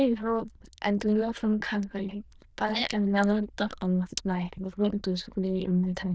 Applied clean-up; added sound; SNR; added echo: neural diffusion model UNIVERSE++.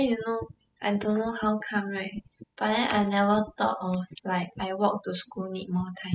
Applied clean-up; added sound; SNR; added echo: classical method spectral subtraction.